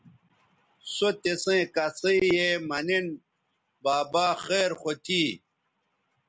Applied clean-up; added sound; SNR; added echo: none; none; none; none.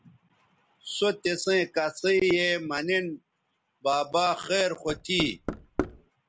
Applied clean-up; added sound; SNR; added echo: none; Knock; 6 dB; none.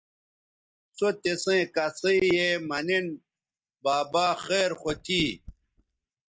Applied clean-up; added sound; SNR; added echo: neural mask model DeepFilterNet 3.